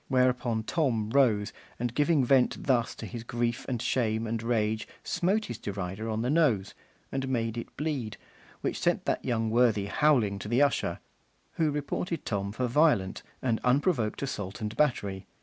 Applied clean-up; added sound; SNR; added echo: none; none; none; none.